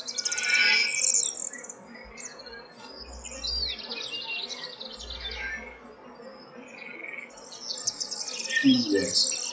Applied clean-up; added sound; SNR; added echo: classical method WPE with log-MMSE.